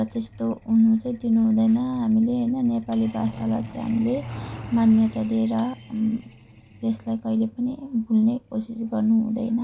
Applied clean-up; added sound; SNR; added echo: none; Tambourine + Truck; 17 dB; none.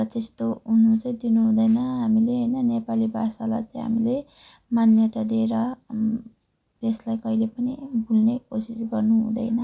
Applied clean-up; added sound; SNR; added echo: none; none; none; none.